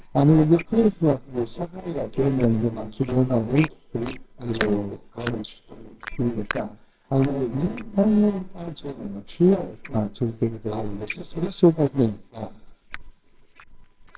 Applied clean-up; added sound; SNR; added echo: neural separator model SepFormer WHAMR!.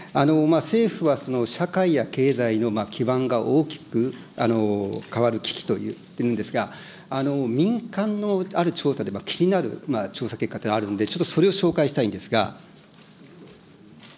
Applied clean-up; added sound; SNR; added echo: none; none; none; none.